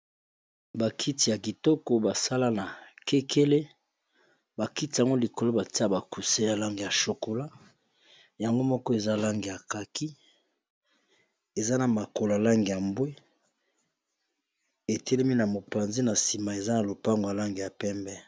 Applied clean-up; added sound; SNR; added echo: none; none; none; none.